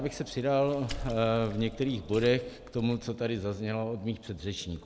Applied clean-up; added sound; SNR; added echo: none; Water / Splash, splatter; 13 dB; none.